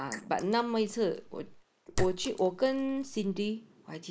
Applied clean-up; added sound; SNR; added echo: neural mask model Resemble Enhance denoiser.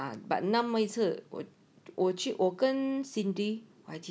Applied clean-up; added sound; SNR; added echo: none; none; none; none.